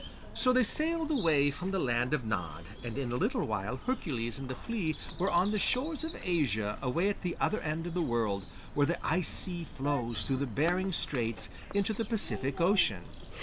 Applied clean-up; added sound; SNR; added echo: none; Bird vocalization, bird call, bird song; 11 dB; none.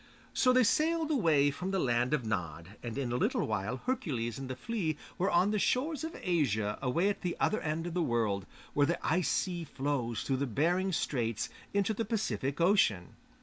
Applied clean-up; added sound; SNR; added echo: none; none; none; none.